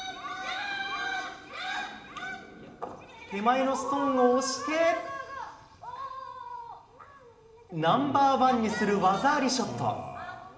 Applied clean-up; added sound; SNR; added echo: none; none; none; reverberation time 1.6 s.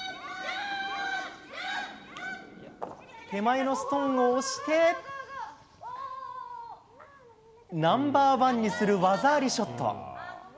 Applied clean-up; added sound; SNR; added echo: none; none; none; none.